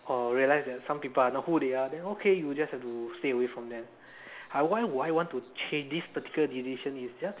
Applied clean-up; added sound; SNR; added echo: none; none; none; none.